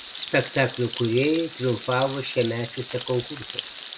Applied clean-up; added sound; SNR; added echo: none; Frying (food); 12 dB; none.